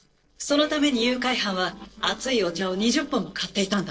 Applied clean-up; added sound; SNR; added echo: neural separator model SepFormer DNS4.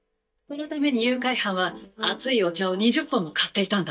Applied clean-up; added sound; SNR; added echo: neural mask model DeepFilterNet 3.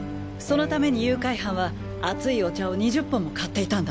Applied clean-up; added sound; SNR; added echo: none; none; none; none.